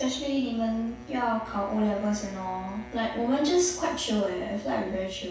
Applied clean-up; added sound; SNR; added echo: none; Wind instrument, woodwind instrument; 20 dB; reverberation time 0.7 s.